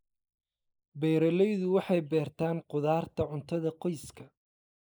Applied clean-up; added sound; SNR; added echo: neural mask model Resemble Enhance denoiser.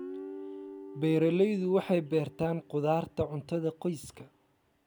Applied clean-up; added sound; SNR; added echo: none; Guitar; 16 dB; none.